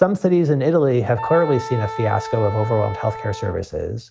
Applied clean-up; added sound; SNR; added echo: none; Wind instrument, woodwind instrument; 12 dB; none.